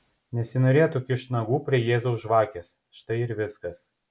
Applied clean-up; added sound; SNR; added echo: none; none; none; none.